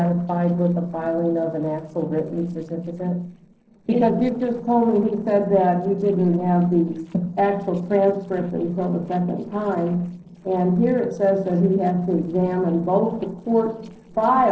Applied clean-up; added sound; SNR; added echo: neural separator model SepFormer DNS4.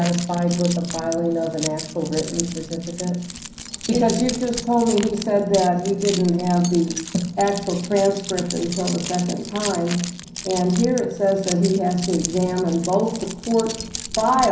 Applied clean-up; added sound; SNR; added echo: none; Keys jangling; 12 dB; reverberation time 0.6 s.